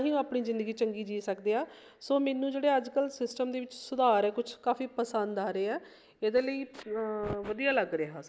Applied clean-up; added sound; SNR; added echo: none; none; none; none.